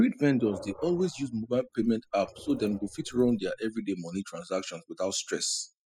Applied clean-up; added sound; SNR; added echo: classical method spectral subtraction.